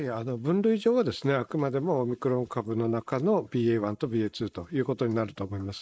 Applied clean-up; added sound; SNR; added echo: neural mask model Resemble Enhance denoiser.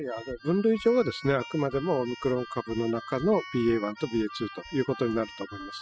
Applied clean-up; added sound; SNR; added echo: classical method spectral subtraction.